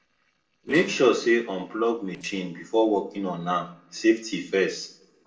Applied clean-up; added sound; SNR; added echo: neural separator model SepFormer DNS4.